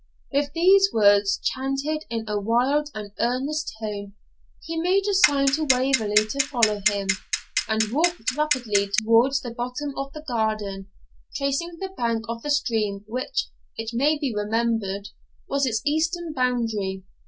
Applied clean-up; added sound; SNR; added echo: none; Clock; 2 dB; none.